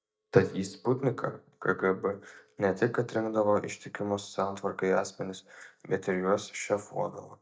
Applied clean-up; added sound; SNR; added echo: neural mask model DeepFilterNet 3.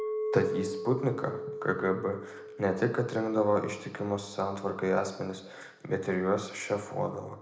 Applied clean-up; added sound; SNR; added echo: none; Chink, clink; 9 dB; reverberation time 0.7 s.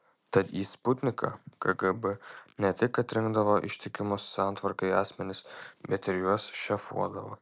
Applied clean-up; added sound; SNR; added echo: none; none; none; none.